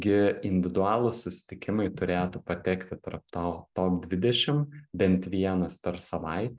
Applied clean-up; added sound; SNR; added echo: none; none; none; none.